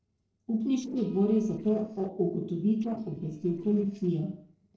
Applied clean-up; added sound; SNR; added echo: neural separator model SepFormer DNS4.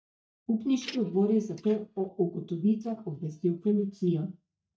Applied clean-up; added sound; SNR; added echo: neural mask model DeepFilterNet 3.